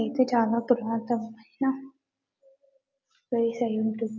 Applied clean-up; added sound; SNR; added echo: none; none; none; none.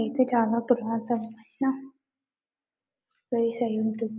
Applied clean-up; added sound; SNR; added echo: neural mask model Resemble Enhance denoiser.